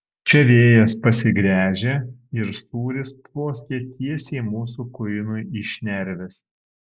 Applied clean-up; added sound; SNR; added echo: none; none; none; none.